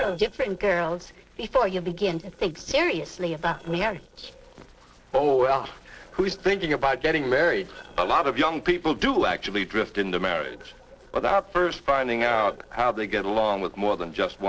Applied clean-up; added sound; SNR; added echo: neural separator model SepFormer DNS4.